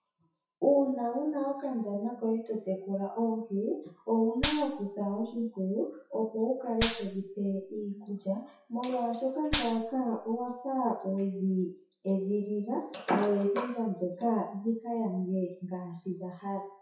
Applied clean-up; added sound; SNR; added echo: classical method WPE with log-MMSE.